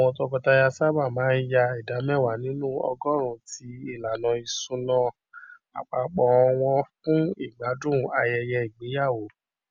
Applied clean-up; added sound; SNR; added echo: none; none; none; none.